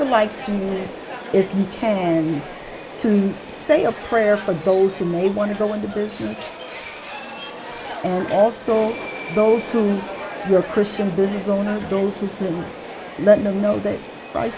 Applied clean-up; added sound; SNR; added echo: none; Subway, metro, underground; 12 dB; none.